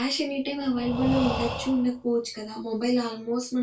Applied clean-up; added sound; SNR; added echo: none; Breathing; 7 dB; reverberation time 0.1 s.